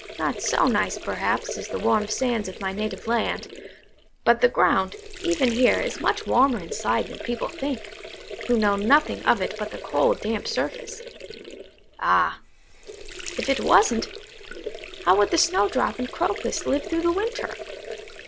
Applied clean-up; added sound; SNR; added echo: none; Sink (filling or washing) / Water; 12 dB; none.